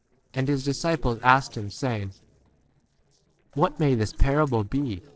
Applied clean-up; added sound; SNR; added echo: neural separator model SepFormer DNS4.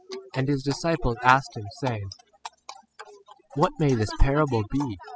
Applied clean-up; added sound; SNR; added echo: classical method spectral subtraction.